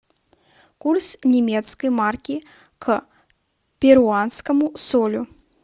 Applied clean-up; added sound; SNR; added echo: none; none; none; none.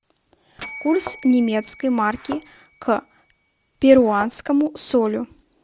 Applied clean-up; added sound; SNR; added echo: none; Bell + Thump, thud; 19 dB; none.